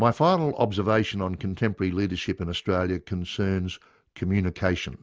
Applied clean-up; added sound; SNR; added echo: none; none; none; none.